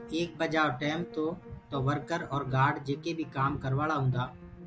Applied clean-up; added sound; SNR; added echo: none; Piano; 16 dB; none.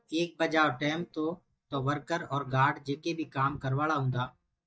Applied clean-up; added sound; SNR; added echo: neural mask model DeepFilterNet 3.